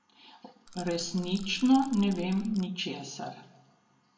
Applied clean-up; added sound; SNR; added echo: none; Rattle / Rattle (instrument); 15 dB; reverberation time 0.6 s.